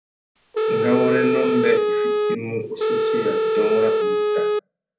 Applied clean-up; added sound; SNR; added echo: none; Telephone; -5 dB; reverberation time 0.3 s.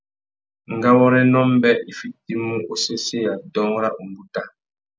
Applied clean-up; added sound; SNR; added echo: none; none; none; none.